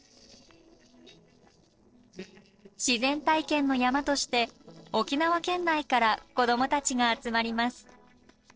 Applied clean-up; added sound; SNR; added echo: neural separator model SepFormer DNS4.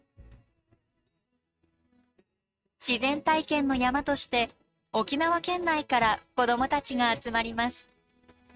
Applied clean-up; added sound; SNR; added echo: neural mask model RNNoise.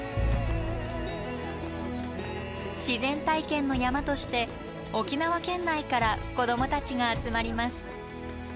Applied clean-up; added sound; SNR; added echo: none; Bowed string instrument; 6 dB; none.